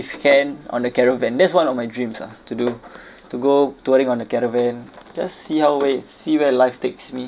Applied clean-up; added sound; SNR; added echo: none; none; none; none.